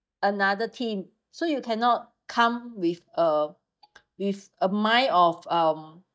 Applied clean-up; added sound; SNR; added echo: neural mask model DeepFilterNet 3.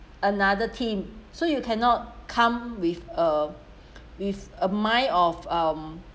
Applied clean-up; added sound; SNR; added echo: none; none; none; none.